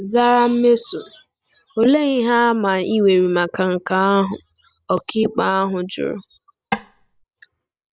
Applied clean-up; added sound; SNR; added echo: none; Tap / Wood; 9 dB; none.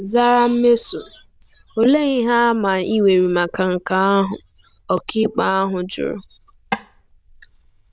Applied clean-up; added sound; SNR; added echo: neural diffusion model UNIVERSE++.